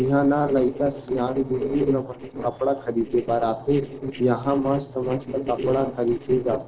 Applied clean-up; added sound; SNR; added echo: neural separator model SepFormer DNS4.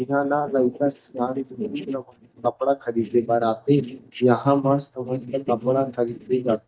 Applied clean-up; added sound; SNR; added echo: neural mask model DeepFilterNet 3.